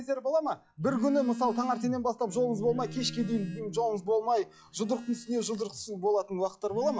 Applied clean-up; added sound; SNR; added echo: classical method log-MMSE.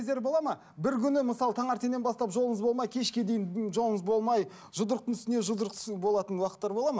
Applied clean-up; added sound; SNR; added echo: none; none; none; none.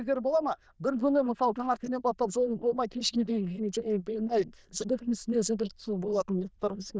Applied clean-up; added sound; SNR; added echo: neural diffusion model UNIVERSE++.